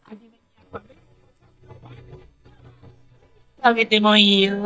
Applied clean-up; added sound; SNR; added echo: neural mask model DeepFilterNet 3.